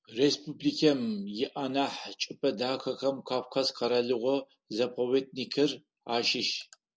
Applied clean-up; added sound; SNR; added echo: none; none; none; none.